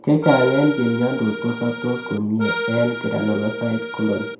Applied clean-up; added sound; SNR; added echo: none; Accordion; 7 dB; reverberation time 0.5 s.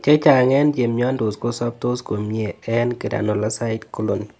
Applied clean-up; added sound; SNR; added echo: none; none; none; none.